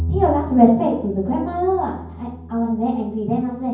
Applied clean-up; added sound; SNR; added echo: none; Bowed string instrument; 11 dB; reverberation time 0.9 s.